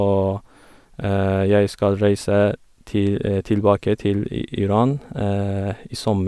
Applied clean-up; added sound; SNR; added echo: none; none; none; none.